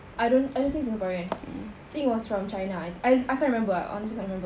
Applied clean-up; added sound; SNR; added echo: none; none; none; none.